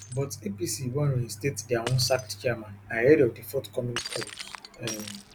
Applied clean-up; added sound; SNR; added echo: none; Shatter; 14 dB; none.